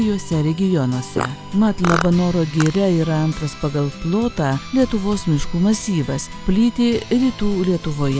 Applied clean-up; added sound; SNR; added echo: none; Fart; 9 dB; none.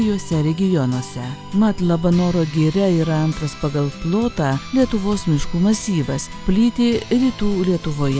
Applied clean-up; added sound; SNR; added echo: none; none; none; none.